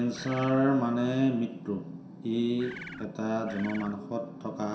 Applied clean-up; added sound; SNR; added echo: none; Bird; 15 dB; reverberation time 0.7 s.